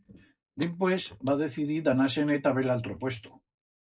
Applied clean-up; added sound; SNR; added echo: neural mask model Resemble Enhance denoiser.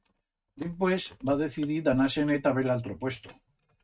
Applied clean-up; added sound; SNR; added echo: neural mask model RNNoise.